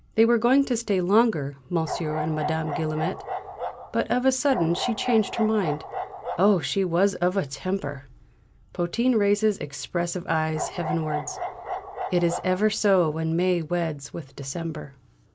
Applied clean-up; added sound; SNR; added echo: none; Bark; 8 dB; none.